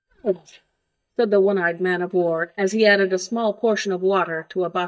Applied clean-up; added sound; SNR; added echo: neural mask model DeepFilterNet 3.